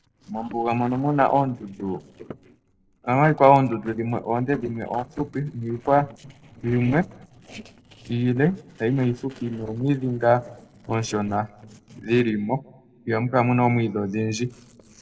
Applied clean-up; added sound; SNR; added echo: neural separator model SepFormer DNS4.